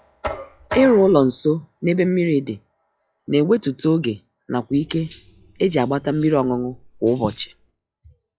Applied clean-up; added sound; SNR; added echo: classical method log-MMSE.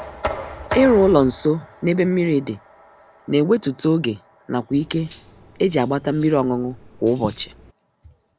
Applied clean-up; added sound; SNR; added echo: none; Cutlery, silverware + Knock; 15 dB; none.